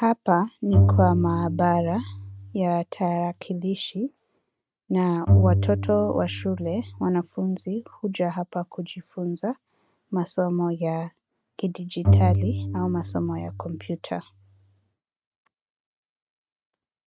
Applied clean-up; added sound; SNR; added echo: neural mask model RNNoise.